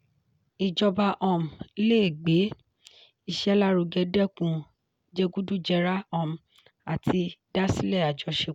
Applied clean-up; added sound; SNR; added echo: none; none; none; none.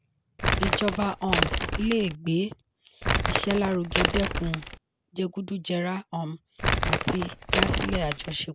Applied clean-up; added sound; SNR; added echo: none; Crumpling, crinkling; -3 dB; none.